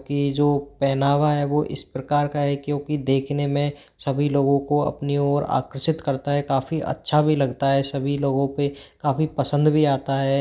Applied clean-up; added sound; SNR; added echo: none; none; none; none.